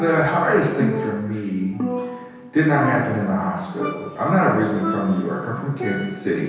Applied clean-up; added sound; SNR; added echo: none; Percussion; 9 dB; reverberation time 1.2 s.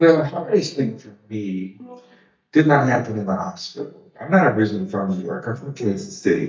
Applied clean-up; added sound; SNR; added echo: neural mask model DeepFilterNet 3.